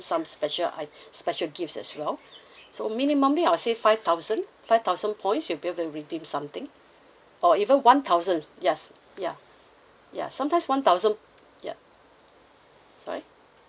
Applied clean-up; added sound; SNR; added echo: none; none; none; none.